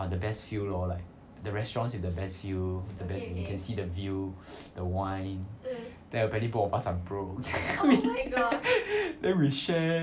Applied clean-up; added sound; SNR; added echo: none; none; none; none.